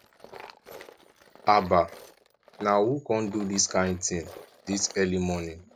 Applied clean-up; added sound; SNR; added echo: none; Tools; 19 dB; none.